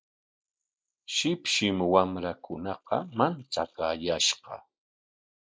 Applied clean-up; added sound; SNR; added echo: neural mask model Resemble Enhance denoiser.